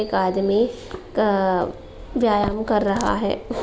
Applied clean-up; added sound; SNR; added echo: none; none; none; none.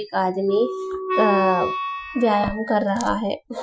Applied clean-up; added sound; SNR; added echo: classical method Wiener filter.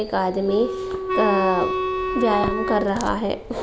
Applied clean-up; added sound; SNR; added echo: none; Wind instrument, woodwind instrument; 3 dB; none.